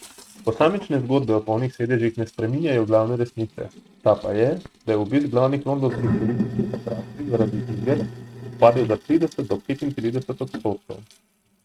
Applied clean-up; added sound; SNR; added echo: neural mask model RNNoise.